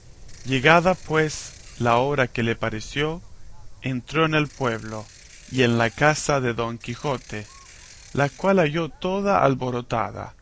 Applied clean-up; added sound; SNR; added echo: none; Wind + Ratchet, pawl / Percussion; 19 dB; none.